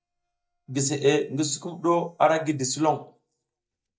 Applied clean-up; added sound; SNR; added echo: neural mask model DeepFilterNet 3.